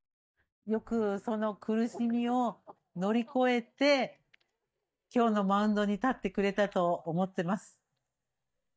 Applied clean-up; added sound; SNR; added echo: neural mask model DeepFilterNet 3.